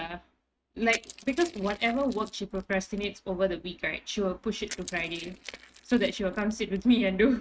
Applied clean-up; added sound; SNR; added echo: neural mask model RNNoise.